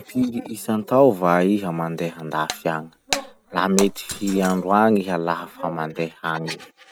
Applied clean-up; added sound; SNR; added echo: none; Shatter; 12 dB; none.